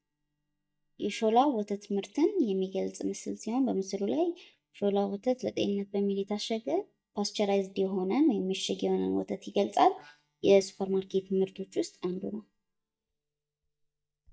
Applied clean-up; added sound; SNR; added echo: neural mask model DeepFilterNet 3.